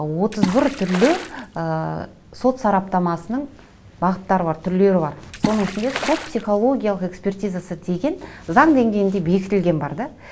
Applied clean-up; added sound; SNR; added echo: none; Water / Splash, splatter; 9 dB; none.